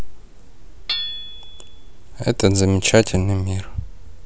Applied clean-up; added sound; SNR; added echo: none; Hammer / Chink, clink; 13 dB; none.